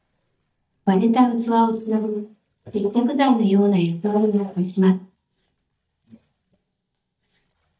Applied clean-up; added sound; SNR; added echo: neural mask model DeepFilterNet 3.